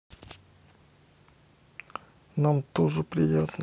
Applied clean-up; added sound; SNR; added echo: none; none; none; none.